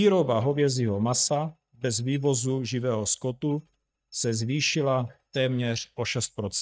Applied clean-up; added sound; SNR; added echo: neural mask model DeepFilterNet 3.